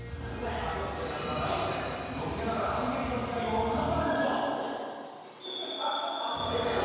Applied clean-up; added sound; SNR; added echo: none; none; none; reverberation time 2.2 s.